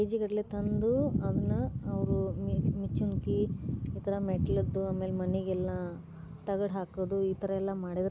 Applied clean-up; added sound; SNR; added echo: none; none; none; none.